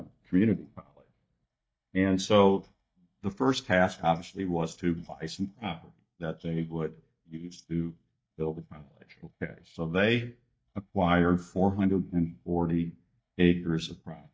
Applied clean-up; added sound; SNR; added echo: neural mask model DeepFilterNet 3.